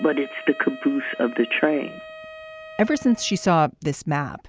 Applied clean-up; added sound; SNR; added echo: none; Wind instrument, woodwind instrument; 17 dB; none.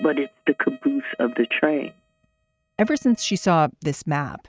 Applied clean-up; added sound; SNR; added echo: neural mask model RNNoise.